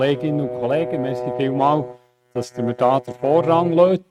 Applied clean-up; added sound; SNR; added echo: neural mask model RNNoise.